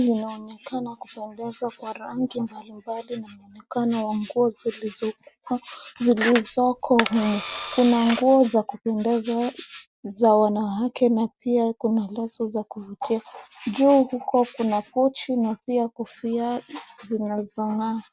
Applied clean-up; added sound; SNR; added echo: none; Camera; 6 dB; none.